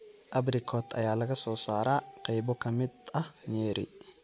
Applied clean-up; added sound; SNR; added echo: none; none; none; none.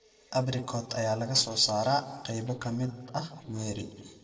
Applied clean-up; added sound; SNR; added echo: neural separator model SepFormer DNS4.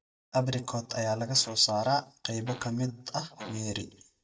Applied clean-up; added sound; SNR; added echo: neural mask model DeepFilterNet 3.